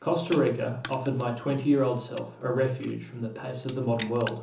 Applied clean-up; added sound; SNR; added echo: none; Crushing; 17 dB; reverberation time 0.7 s.